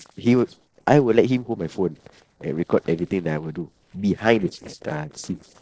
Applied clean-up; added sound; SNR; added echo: neural separator model SepFormer DNS4.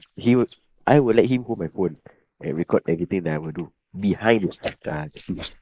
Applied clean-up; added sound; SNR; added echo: neural mask model Resemble Enhance denoiser.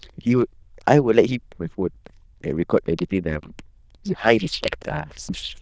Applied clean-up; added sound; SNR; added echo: neural diffusion model UNIVERSE++.